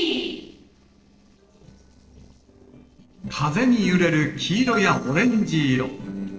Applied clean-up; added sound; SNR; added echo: neural separator model SepFormer DNS4.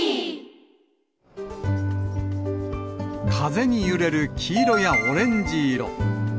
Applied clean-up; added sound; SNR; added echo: none; none; none; none.